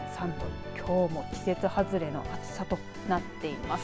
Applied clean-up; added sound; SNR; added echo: none; none; none; none.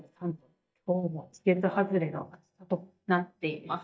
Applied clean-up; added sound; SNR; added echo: neural mask model DeepFilterNet 3.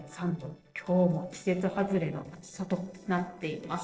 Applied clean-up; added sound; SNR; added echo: neural separator model SepFormer DNS4.